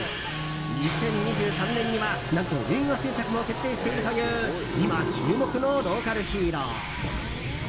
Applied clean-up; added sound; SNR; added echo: none; Bowed string instrument; 9 dB; reverberation time 0.3 s.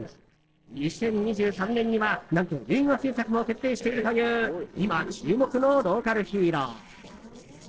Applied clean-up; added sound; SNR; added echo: neural separator model SepFormer DNS4.